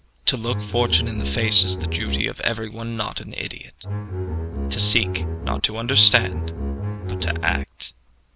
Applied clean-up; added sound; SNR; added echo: none; Bowed string instrument; 1 dB; none.